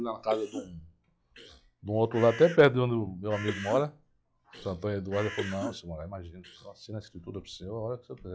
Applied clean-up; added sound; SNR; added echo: classical method log-MMSE.